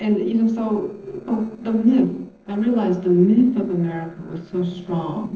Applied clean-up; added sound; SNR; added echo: neural separator model SepFormer DNS4.